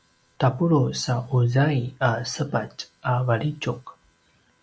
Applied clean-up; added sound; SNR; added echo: none; none; none; none.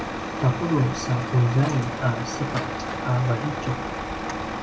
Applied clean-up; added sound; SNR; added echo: none; Truck; 4 dB; reverberation time 0.2 s.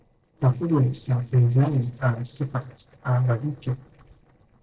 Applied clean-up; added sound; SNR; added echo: neural separator model SepFormer DNS4.